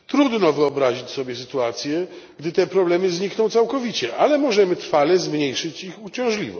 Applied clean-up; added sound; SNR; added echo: none; none; none; none.